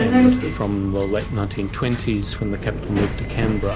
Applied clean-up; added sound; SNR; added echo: none; Subway, metro, underground; -1 dB; none.